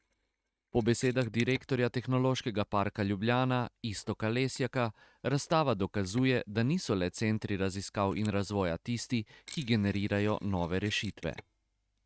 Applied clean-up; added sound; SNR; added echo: neural mask model RNNoise.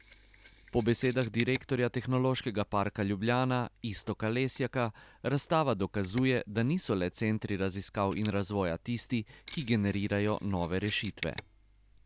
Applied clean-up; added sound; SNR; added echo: none; Mechanisms; 19 dB; none.